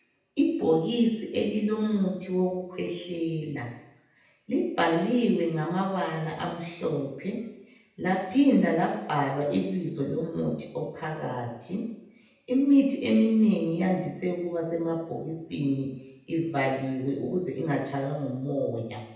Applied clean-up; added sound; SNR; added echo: none; none; none; reverberation time 0.8 s.